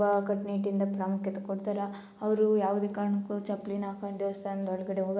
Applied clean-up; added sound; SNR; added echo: none; none; none; none.